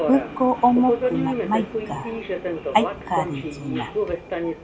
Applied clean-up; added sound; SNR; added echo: none; Subway, metro, underground; 3 dB; none.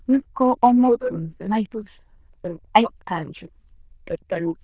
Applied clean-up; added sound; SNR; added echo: neural diffusion model UNIVERSE++.